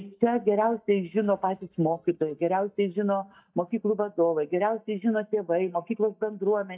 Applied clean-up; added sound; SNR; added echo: neural mask model DeepFilterNet 3.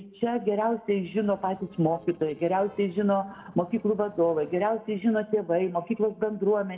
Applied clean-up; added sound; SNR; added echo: neural separator model SepFormer DNS4.